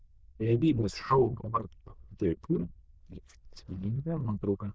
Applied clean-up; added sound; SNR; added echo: neural diffusion model UNIVERSE++.